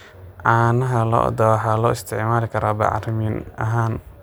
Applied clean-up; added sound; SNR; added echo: none; none; none; none.